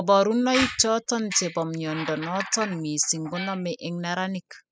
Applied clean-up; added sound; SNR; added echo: classical method spectral subtraction.